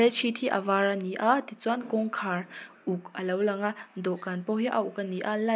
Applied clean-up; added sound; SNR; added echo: none; none; none; none.